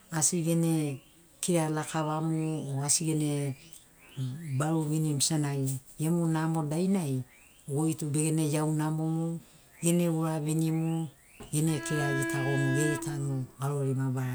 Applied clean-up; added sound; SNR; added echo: none; Bowed string instrument; 5 dB; none.